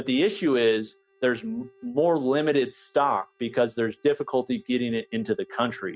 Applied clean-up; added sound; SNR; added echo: neural mask model RNNoise.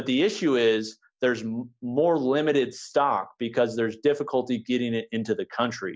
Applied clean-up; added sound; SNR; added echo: none; none; none; none.